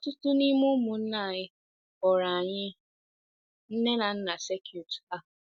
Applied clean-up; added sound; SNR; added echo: none; none; none; none.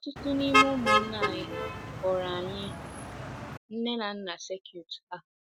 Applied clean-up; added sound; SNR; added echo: none; Motor vehicle (road); -4 dB; none.